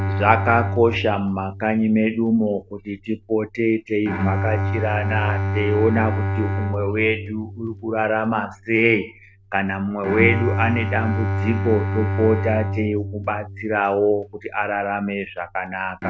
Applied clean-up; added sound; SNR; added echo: none; Bowed string instrument; 4 dB; none.